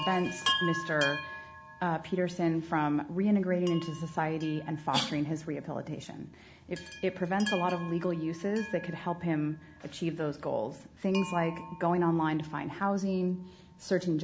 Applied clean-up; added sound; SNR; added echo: none; Chime; 11 dB; none.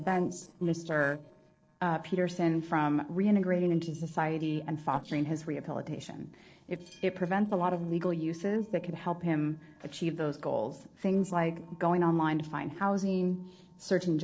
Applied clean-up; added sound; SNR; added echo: neural separator model SepFormer DNS4.